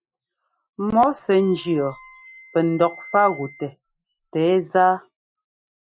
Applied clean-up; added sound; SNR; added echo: classical method Wiener filter.